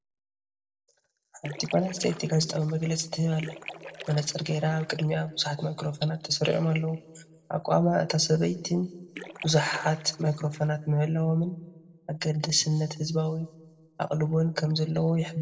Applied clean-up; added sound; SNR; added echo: neural separator model SepFormer DNS4.